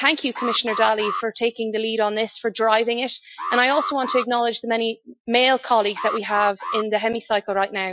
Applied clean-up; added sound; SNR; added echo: classical method Wiener filter.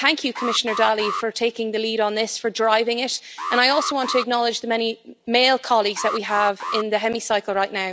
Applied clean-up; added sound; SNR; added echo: none; Alarm; 9 dB; none.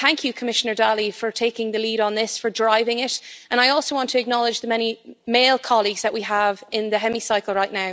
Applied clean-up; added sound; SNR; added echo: none; none; none; none.